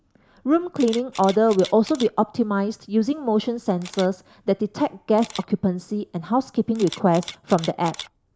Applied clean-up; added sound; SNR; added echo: neural mask model Resemble Enhance denoiser.